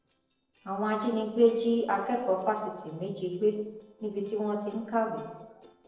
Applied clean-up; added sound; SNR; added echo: neural separator model SepFormer DNS4.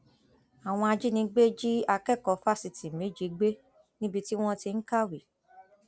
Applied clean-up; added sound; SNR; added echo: none; none; none; none.